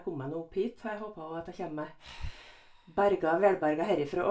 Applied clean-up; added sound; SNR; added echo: none; Breathing; 19 dB; reverberation time 0.3 s.